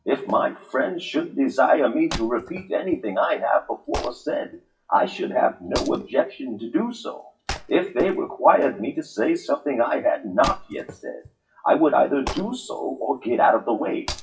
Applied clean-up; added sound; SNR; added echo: classical method WPE with log-MMSE.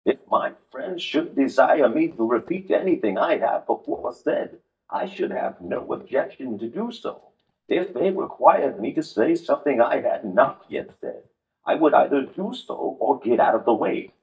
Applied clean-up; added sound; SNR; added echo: neural mask model DeepFilterNet 3.